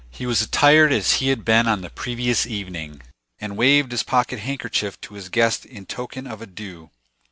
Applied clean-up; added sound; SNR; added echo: none; none; none; none.